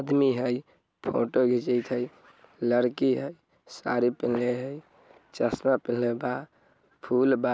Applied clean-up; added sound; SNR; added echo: none; none; none; none.